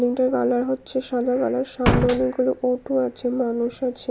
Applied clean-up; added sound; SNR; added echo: none; Slam; -2 dB; none.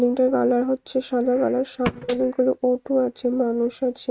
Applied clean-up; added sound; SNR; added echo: neural mask model RNNoise.